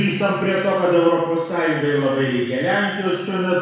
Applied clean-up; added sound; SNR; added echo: none; none; none; reverberation time 1.1 s.